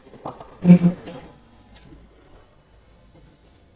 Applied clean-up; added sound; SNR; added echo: neural mask model DeepFilterNet 3.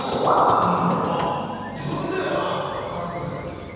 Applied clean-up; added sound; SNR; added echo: none; Squeak; 13 dB; reverberation time 2.1 s.